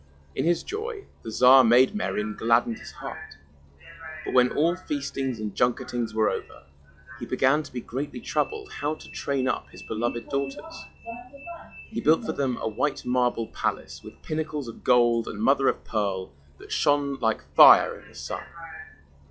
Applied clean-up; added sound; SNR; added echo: classical method log-MMSE.